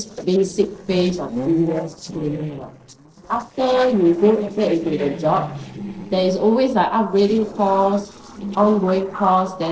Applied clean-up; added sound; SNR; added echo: neural separator model SepFormer DNS4.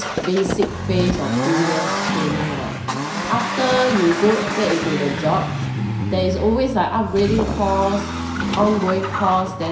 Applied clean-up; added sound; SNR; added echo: none; Accelerating, revving, vroom; 3 dB; reverberation time 0.7 s.